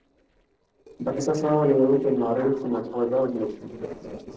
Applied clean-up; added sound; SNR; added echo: neural separator model SepFormer DNS4.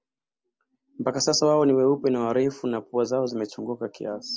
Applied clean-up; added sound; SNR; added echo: none; none; none; none.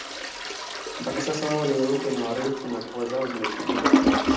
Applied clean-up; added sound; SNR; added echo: none; Toilet flush; -2 dB; reverberation time 0.6 s.